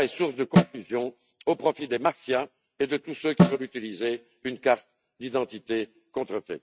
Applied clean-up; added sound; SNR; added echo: neural mask model RNNoise.